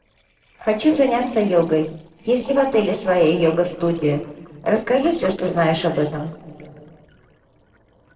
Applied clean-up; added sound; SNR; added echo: neural separator model SepFormer DNS4.